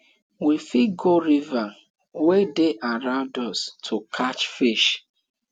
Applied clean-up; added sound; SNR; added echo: none; none; none; none.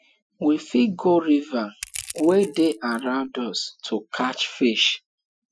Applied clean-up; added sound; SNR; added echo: classical method Wiener filter.